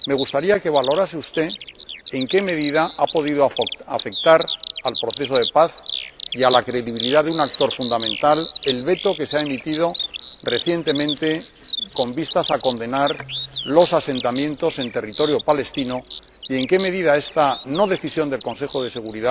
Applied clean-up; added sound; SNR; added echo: none; Bird vocalization, bird call, bird song; 4 dB; none.